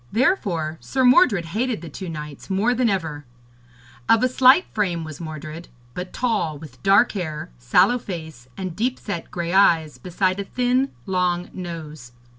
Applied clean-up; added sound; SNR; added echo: none; none; none; none.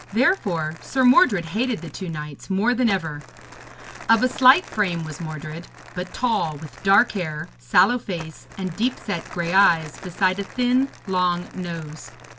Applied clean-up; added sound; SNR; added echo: none; Crumpling, crinkling; 19 dB; none.